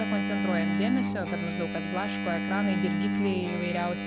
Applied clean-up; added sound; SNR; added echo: none; Engine; -3 dB; none.